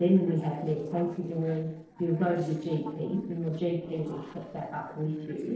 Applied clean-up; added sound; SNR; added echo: neural separator model SepFormer DNS4.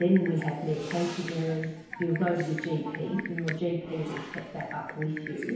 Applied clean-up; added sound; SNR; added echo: none; Typing; 12 dB; reverberation time 1.0 s.